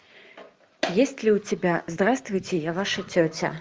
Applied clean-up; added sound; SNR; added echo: none; none; none; none.